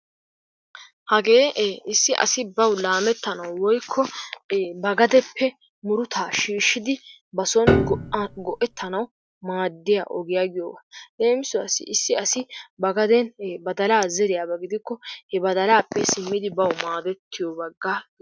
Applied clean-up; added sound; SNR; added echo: none; Piano; 1 dB; none.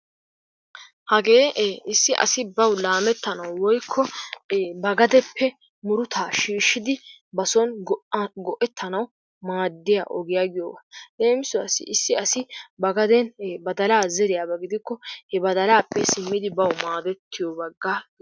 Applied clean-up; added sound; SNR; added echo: none; none; none; none.